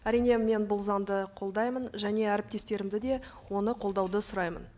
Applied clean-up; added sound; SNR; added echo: none; none; none; none.